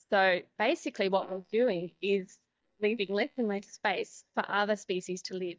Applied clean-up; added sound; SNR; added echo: neural mask model DeepFilterNet 3.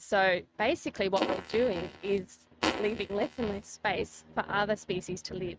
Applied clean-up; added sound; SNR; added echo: neural mask model RNNoise.